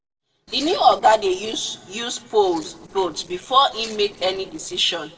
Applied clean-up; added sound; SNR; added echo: neural separator model SepFormer DNS4.